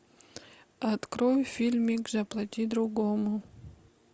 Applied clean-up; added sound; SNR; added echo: none; none; none; none.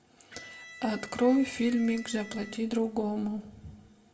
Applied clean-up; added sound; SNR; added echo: none; Electric guitar; 18 dB; reverberation time 0.6 s.